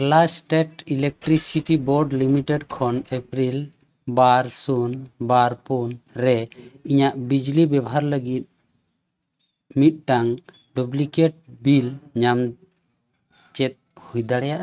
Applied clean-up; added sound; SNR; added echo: neural mask model RNNoise.